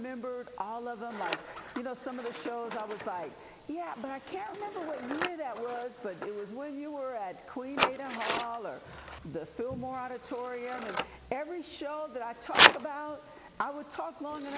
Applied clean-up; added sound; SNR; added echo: none; Scissors; -3 dB; none.